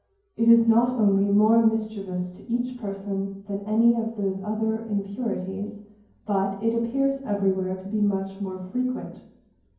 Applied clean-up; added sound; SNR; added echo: none; none; none; reverberation time 0.9 s.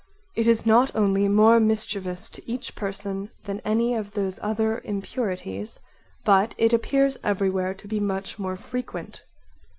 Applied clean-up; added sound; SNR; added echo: none; none; none; none.